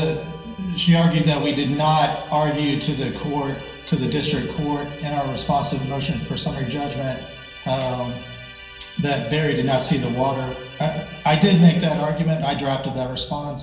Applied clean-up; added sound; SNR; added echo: none; Musical instrument; 20 dB; reverberation time 0.9 s.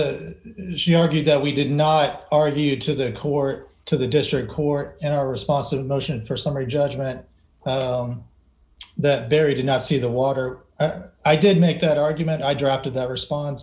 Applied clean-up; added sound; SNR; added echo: none; none; none; none.